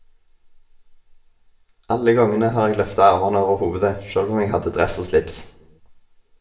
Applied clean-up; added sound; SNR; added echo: none; none; none; reverberation time 0.5 s.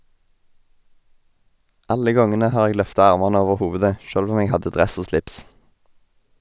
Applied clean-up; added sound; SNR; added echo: none; none; none; none.